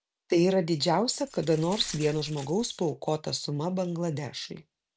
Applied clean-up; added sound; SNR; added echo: none; Glass; 17 dB; none.